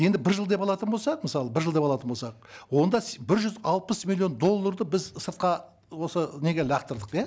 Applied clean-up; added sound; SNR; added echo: none; none; none; none.